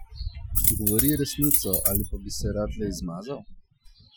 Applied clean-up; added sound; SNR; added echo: classical method Wiener filter.